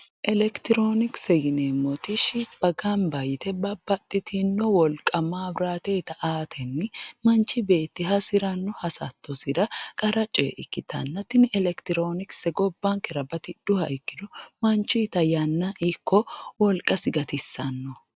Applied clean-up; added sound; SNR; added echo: none; none; none; none.